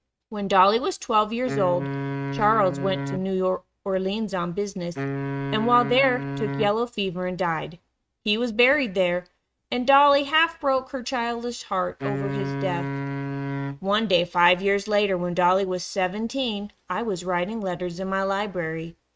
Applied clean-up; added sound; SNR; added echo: neural mask model RNNoise.